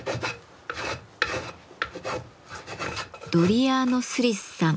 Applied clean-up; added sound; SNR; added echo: none; none; none; none.